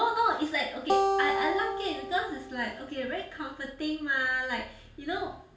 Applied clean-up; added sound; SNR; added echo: none; Acoustic guitar; 0 dB; reverberation time 0.5 s.